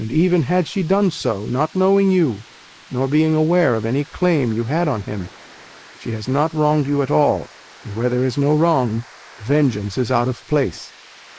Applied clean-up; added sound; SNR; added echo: neural mask model Resemble Enhance denoiser.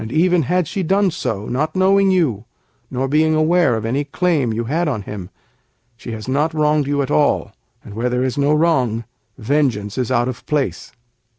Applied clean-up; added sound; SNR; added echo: none; none; none; none.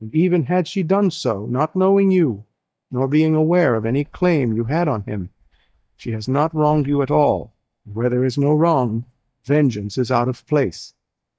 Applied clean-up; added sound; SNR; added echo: neural mask model DeepFilterNet 3.